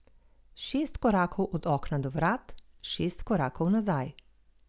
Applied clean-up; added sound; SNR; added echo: none; none; none; none.